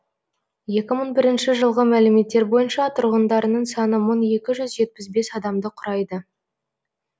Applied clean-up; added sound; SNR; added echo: none; none; none; none.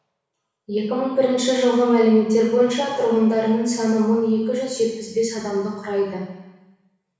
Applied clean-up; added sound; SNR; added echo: none; none; none; reverberation time 1.1 s.